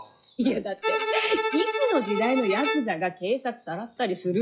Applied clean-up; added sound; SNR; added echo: classical method log-MMSE.